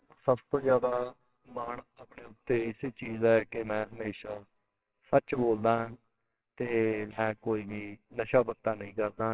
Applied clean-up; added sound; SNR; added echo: neural separator model SepFormer WHAMR!.